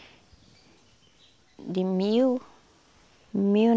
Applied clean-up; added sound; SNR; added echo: none; none; none; none.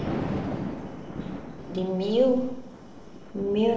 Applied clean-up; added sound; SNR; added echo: none; Thunder; 6 dB; reverberation time 0.9 s.